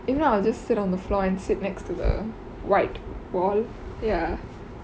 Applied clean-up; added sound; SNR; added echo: none; none; none; none.